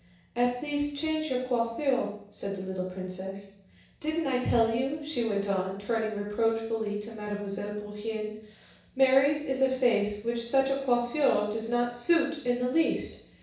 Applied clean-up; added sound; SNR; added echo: none; none; none; reverberation time 0.7 s.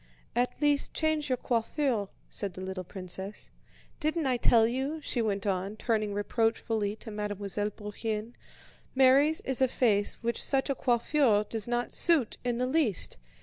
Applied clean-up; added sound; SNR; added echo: none; none; none; none.